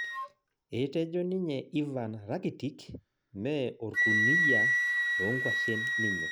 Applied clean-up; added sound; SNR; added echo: none; Wind instrument, woodwind instrument; -3 dB; none.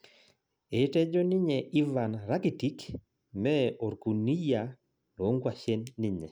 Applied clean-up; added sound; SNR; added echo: none; none; none; none.